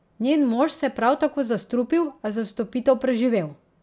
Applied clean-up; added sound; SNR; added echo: none; none; none; none.